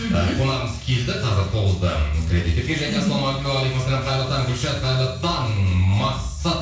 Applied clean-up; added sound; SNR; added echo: none; none; none; reverberation time 0.7 s.